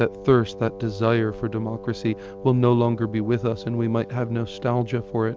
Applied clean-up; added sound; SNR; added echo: none; Wind instrument, woodwind instrument; 15 dB; none.